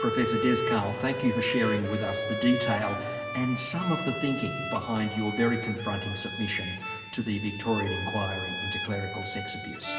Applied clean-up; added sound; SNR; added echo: none; Bowed string instrument; 4 dB; reverberation time 1.9 s.